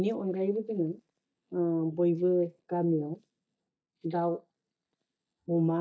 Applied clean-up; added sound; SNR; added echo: neural mask model DeepFilterNet 3.